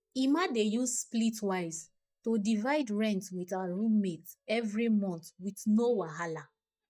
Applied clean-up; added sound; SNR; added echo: neural mask model DeepFilterNet 3.